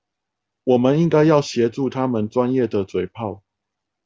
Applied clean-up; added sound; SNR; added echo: none; none; none; none.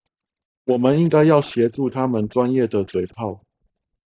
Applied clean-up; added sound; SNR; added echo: neural mask model DeepFilterNet 3.